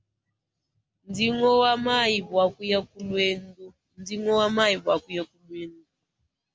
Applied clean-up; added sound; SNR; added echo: none; none; none; none.